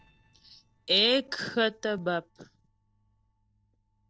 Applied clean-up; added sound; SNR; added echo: neural separator model SepFormer DNS4.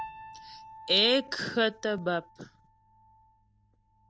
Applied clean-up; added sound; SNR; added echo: none; Piano; 17 dB; none.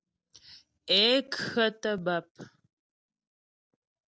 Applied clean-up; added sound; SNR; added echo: none; none; none; none.